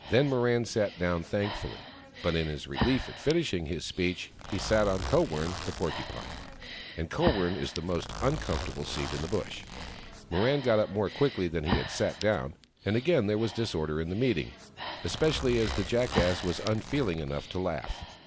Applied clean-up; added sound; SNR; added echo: none; Zipper (clothing) + Breathing; 9 dB; none.